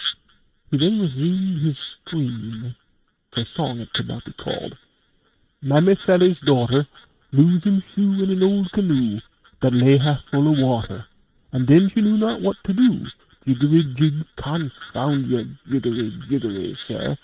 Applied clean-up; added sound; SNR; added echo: neural mask model RNNoise.